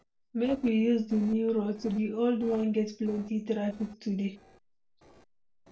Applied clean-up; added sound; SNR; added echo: neural separator model SepFormer DNS4.